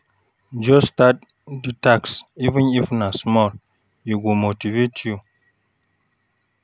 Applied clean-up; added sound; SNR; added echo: none; none; none; none.